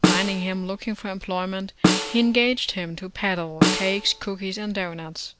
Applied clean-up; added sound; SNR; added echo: none; Snare drum; 0 dB; none.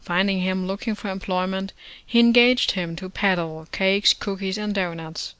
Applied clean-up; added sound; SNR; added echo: none; none; none; none.